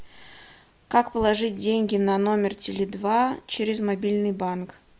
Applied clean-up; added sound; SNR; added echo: none; none; none; none.